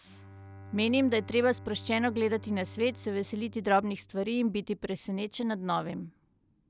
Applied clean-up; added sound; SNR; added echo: none; Bowed string instrument; 18 dB; none.